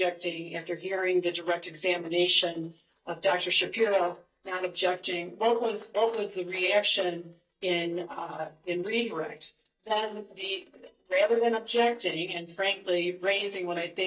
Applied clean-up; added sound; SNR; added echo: neural mask model DeepFilterNet 3.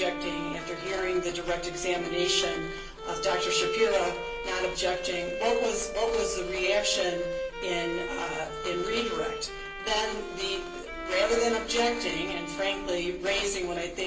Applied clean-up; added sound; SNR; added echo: none; Bowed string instrument; 6 dB; reverberation time 0.3 s.